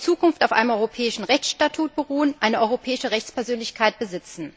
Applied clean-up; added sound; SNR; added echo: none; none; none; none.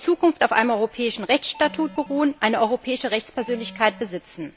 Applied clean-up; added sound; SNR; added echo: none; Alarm; 18 dB; none.